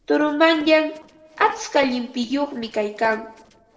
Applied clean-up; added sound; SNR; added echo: neural separator model SepFormer DNS4.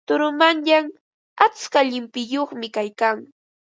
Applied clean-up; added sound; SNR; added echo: none; none; none; none.